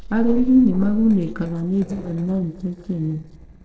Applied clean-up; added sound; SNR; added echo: neural separator model SepFormer DNS4.